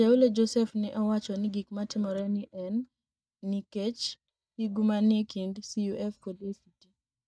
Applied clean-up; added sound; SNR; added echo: neural mask model DeepFilterNet 3.